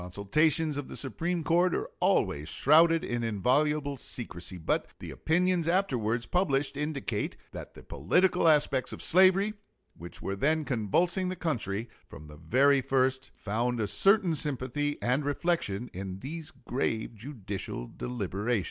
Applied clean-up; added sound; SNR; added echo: none; none; none; none.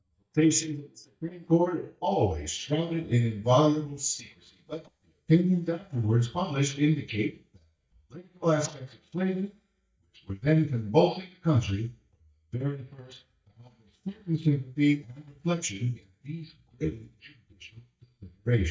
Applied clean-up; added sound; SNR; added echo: neural mask model DeepFilterNet 3.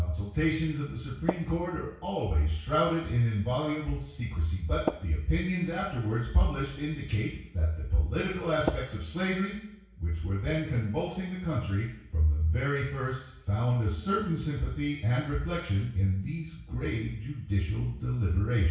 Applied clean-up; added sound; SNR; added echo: none; Tap; 4 dB; reverberation time 0.6 s.